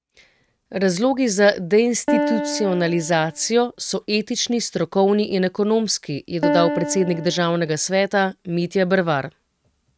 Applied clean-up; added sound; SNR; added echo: neural mask model RNNoise.